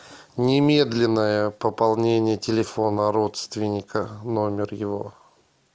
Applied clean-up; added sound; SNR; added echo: none; none; none; none.